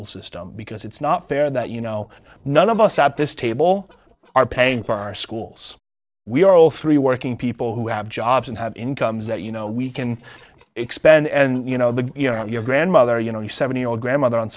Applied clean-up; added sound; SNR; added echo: neural separator model SepFormer DNS4.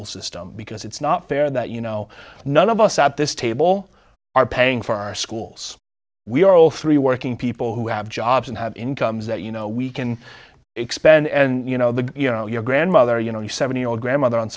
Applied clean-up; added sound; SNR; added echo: none; none; none; none.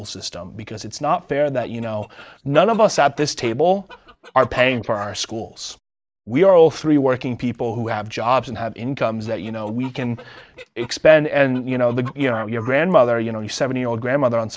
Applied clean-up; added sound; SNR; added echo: neural mask model Resemble Enhance denoiser.